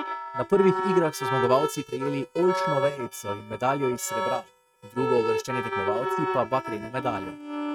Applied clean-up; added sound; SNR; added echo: neural mask model RNNoise.